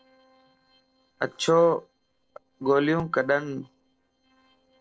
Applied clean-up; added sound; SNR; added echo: neural separator model SepFormer DNS4.